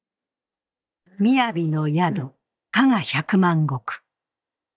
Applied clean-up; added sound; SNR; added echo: neural mask model DeepFilterNet 3.